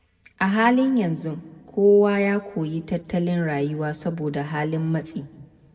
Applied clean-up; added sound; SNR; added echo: none; none; none; reverberation time 1.1 s.